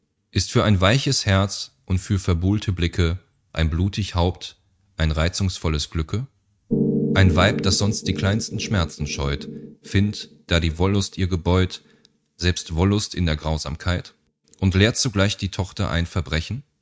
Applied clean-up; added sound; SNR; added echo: neural mask model RNNoise.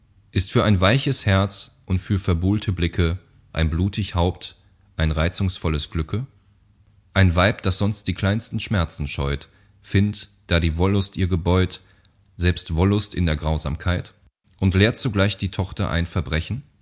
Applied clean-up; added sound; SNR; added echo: none; none; none; none.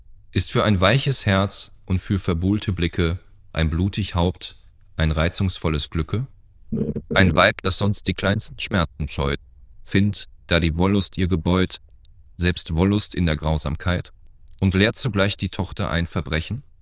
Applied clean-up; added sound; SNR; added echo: neural diffusion model UNIVERSE++.